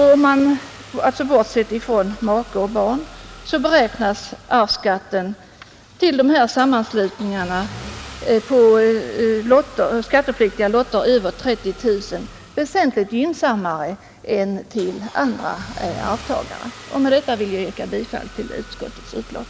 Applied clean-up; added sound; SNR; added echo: none; Engine starting / Car; 19 dB; none.